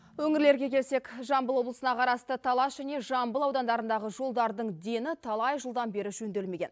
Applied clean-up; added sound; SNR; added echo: none; none; none; none.